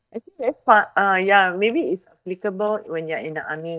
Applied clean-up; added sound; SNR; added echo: neural mask model DeepFilterNet 3.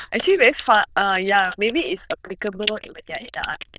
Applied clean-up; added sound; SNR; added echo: neural diffusion model UNIVERSE++.